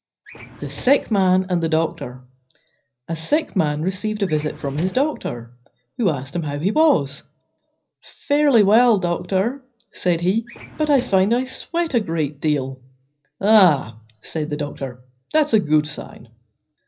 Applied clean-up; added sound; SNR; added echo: none; Drawer open or close; 18 dB; reverberation time 0.5 s.